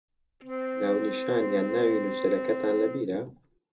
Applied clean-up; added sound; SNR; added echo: none; Wind instrument, woodwind instrument; 5 dB; reverberation time 0.2 s.